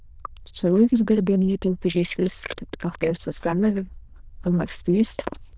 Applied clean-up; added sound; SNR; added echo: neural diffusion model UNIVERSE++.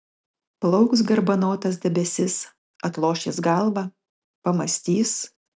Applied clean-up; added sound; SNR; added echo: none; none; none; none.